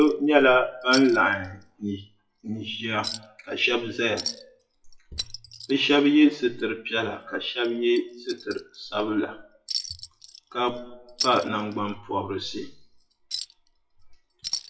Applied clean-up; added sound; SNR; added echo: classical method WPE with log-MMSE.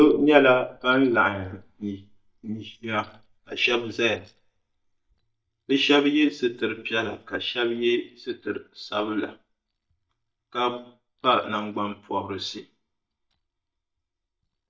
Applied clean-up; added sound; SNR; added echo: neural mask model DeepFilterNet 3.